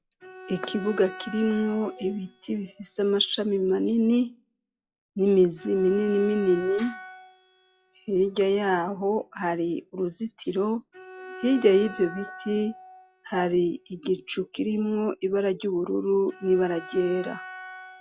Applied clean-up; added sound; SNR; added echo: classical method log-MMSE.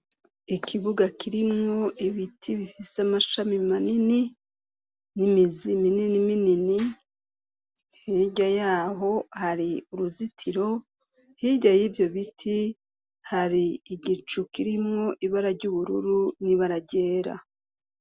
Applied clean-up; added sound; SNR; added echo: none; none; none; none.